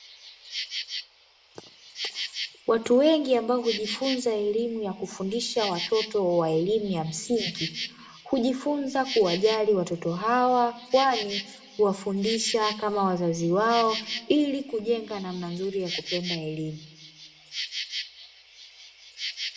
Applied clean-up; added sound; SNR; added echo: none; Insect; 11 dB; reverberation time 0.5 s.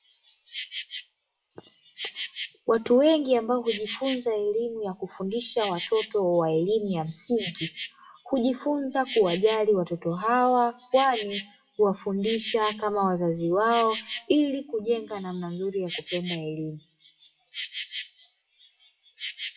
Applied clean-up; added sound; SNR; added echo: classical method WPE with log-MMSE.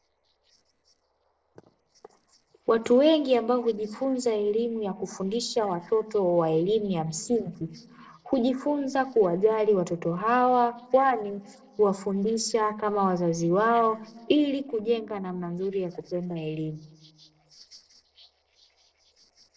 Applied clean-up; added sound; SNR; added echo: neural separator model SepFormer DNS4.